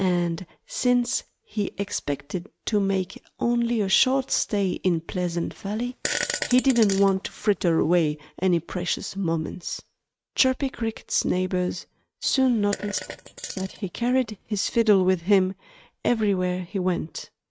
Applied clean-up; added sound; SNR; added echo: neural mask model RNNoise.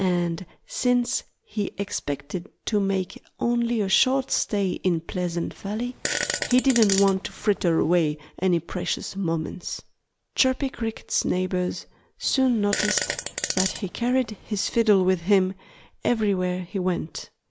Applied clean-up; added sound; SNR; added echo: none; Fart; 6 dB; none.